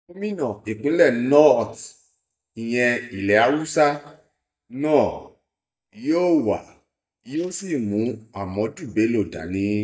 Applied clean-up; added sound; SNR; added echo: neural mask model DeepFilterNet 3.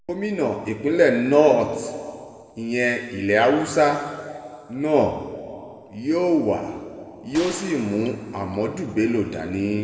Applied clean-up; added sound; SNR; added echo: none; Gunshot, gunfire; 16 dB; reverberation time 1.9 s.